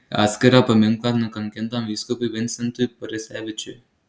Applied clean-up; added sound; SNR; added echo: none; none; none; none.